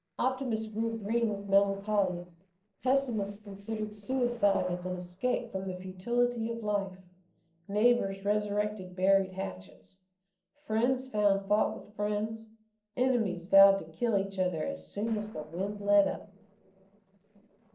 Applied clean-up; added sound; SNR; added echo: neural separator model SepFormer DNS4.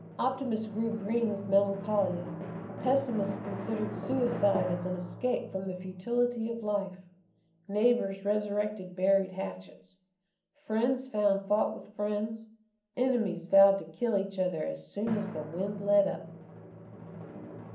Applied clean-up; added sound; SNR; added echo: none; Drum; 13 dB; reverberation time 0.6 s.